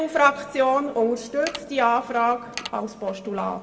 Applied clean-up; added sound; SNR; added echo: none; Mechanisms; 12 dB; reverberation time 0.7 s.